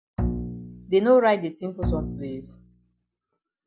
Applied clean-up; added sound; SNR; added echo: none; Bowed string instrument; 6 dB; none.